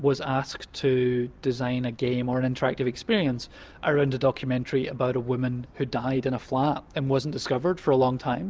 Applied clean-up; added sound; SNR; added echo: none; none; none; none.